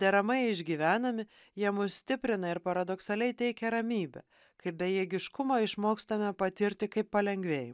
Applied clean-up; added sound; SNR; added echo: none; none; none; none.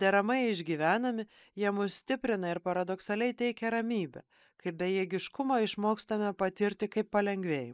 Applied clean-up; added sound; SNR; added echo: neural mask model Resemble Enhance denoiser.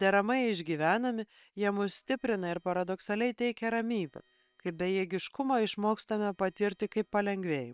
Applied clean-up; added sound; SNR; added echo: neural separator model SepFormer WHAM!.